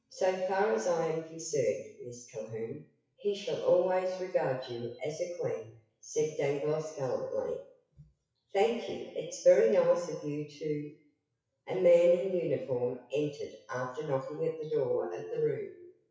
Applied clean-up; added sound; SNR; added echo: classical method WPE with log-MMSE.